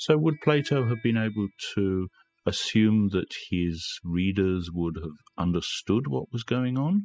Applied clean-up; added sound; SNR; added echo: classical method spectral subtraction.